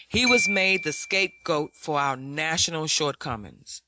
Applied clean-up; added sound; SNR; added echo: neural mask model RNNoise.